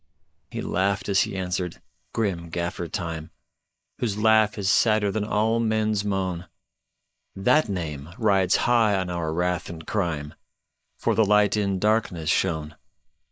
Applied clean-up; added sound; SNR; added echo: neural mask model Resemble Enhance denoiser.